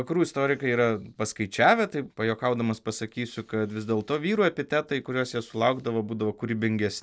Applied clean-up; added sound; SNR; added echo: none; none; none; none.